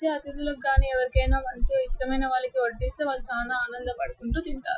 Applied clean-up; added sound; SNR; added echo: classical method Wiener filter.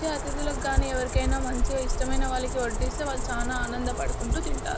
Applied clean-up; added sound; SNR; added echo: none; Cricket; -4 dB; none.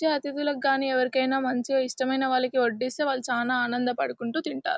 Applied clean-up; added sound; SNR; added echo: none; none; none; none.